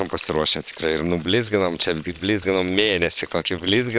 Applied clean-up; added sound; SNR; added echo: neural separator model SepFormer WHAM!.